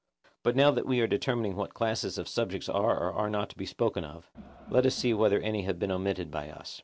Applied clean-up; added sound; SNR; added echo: none; Crowd; 20 dB; none.